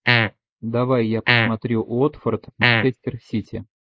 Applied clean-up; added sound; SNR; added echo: neural mask model Resemble Enhance denoiser.